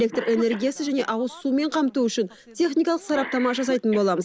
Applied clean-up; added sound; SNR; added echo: none; Cough; 16 dB; none.